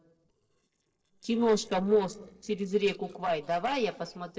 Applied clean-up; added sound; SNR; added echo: neural separator model SepFormer DNS4.